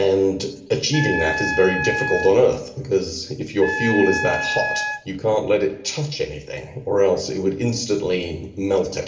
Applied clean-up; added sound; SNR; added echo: none; Wind instrument, woodwind instrument; 4 dB; reverberation time 0.7 s.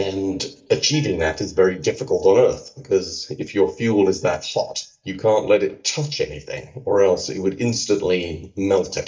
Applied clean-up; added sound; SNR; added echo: neural mask model DeepFilterNet 3.